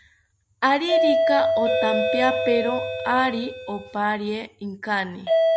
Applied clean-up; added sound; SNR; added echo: none; Doorbell; -2 dB; none.